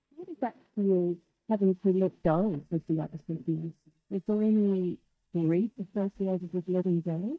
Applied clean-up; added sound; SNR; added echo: neural mask model DeepFilterNet 3.